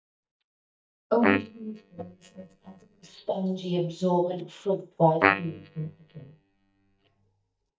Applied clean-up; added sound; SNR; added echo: neural mask model DeepFilterNet 3.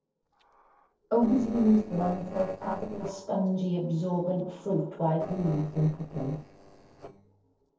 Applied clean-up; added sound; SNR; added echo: neural separator model SepFormer DNS4.